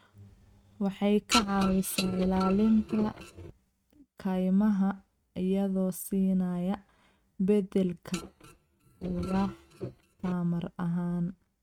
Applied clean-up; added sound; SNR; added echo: neural mask model RNNoise.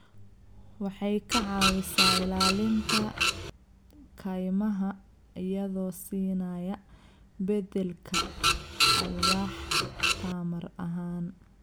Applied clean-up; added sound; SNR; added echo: none; Printer; -5 dB; none.